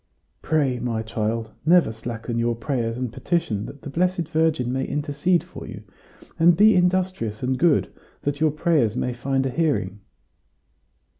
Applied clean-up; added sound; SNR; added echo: none; none; none; none.